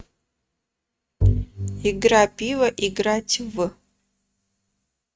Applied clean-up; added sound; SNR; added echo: neural mask model RNNoise.